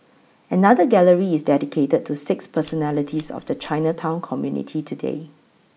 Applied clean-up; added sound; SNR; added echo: none; Scissors; 19 dB; none.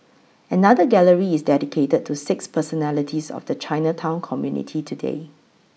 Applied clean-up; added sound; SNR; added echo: none; none; none; none.